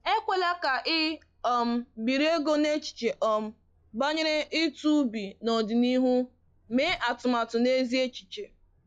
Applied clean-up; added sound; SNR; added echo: classical method log-MMSE.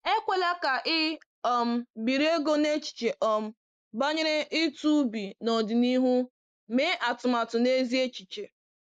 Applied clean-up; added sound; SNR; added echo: neural mask model Resemble Enhance denoiser.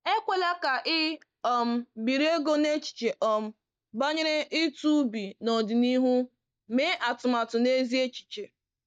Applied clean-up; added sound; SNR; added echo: neural mask model DeepFilterNet 3.